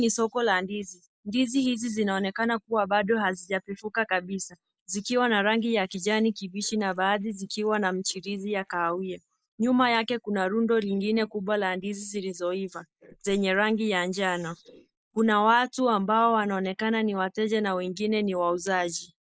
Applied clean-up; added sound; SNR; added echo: neural mask model Resemble Enhance denoiser.